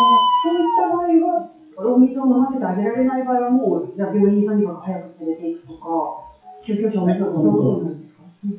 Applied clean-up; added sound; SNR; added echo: classical method WPE with log-MMSE.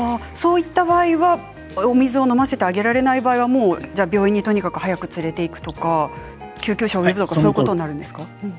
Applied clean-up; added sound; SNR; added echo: none; none; none; none.